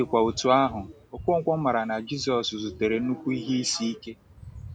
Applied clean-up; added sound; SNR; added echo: none; Dog; 19 dB; none.